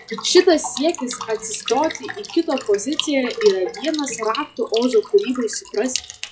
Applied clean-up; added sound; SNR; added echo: classical method log-MMSE.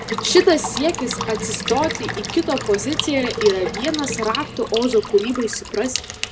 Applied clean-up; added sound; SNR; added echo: none; Water tap, faucet / Water / Liquid; 7 dB; none.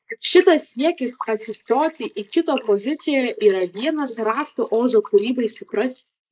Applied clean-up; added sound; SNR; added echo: neural mask model Resemble Enhance denoiser.